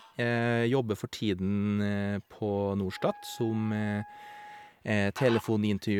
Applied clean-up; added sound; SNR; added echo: none; Fowl + Wind instrument, woodwind instrument; 19 dB; none.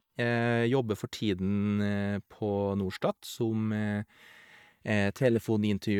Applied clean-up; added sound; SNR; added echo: neural mask model DeepFilterNet 3.